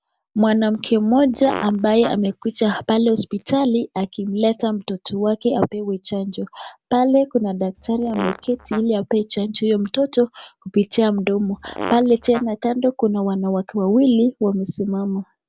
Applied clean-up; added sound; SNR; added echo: none; Fart; 12 dB; none.